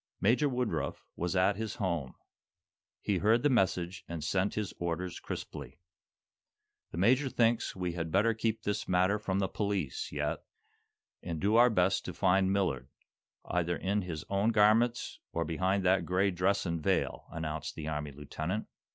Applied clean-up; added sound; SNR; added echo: none; none; none; none.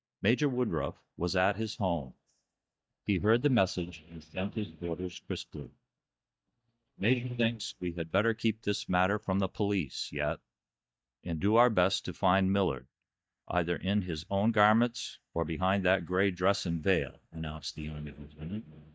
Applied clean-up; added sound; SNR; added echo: neural mask model DeepFilterNet 3.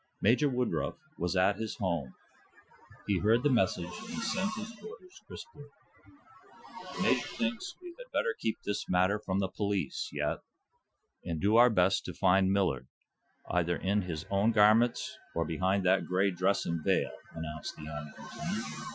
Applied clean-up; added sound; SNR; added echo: classical method Wiener filter.